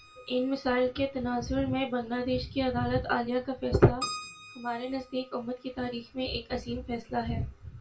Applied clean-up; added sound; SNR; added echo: none; Keyboard (musical); 18 dB; reverberation time 0.2 s.